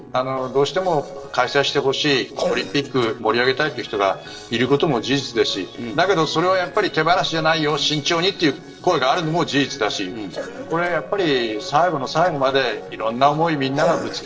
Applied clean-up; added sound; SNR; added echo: neural separator model SepFormer DNS4.